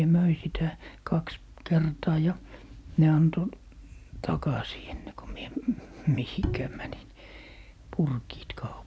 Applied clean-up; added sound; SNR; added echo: none; Bowed string instrument; 7 dB; none.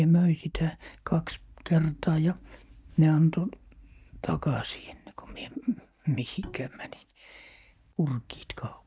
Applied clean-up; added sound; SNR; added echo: neural mask model DeepFilterNet 3.